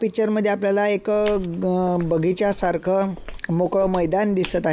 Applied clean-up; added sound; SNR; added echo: none; Walk, footsteps; 17 dB; none.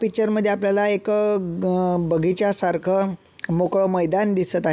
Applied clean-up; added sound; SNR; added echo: none; none; none; none.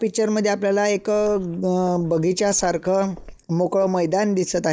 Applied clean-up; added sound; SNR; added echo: neural mask model DeepFilterNet 3.